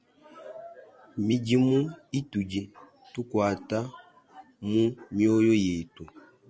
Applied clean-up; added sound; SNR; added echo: none; none; none; none.